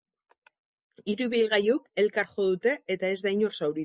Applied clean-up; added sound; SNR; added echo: none; none; none; none.